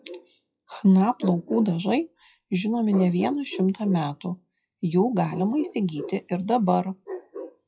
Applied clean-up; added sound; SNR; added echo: classical method WPE with log-MMSE.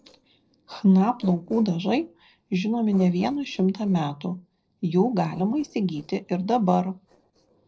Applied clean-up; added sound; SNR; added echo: neural separator model SepFormer DNS4.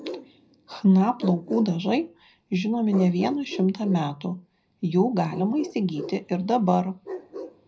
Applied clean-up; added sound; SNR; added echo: none; Bark; 14 dB; reverberation time 0.4 s.